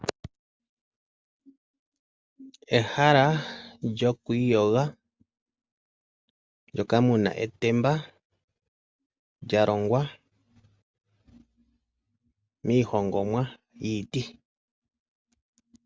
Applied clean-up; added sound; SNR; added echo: none; none; none; none.